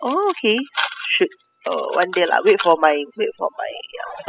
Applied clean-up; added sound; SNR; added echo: classical method spectral subtraction.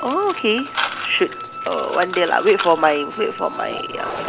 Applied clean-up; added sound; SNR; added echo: none; Mechanisms + Wind instrument, woodwind instrument; 8 dB; none.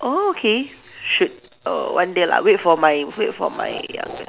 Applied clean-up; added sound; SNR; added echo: none; none; none; none.